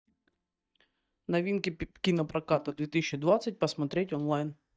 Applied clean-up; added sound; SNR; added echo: neural mask model DeepFilterNet 3.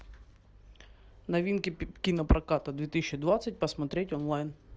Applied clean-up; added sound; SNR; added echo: none; none; none; none.